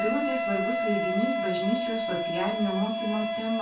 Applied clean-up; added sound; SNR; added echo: none; Wind instrument, woodwind instrument; -1 dB; reverberation time 0.3 s.